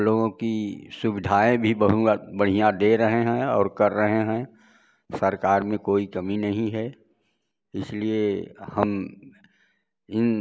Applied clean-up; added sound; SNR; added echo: none; none; none; none.